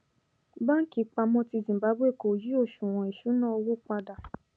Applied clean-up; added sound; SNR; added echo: none; none; none; none.